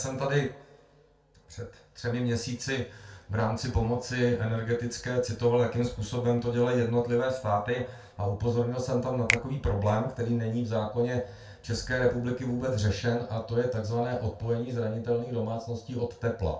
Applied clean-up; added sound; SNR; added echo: none; Finger snapping; 8 dB; reverberation time 0.3 s.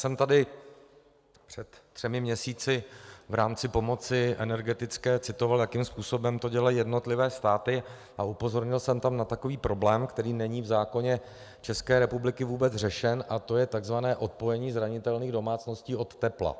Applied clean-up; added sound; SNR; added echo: none; none; none; none.